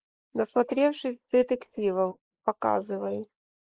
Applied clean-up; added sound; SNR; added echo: neural mask model Resemble Enhance denoiser.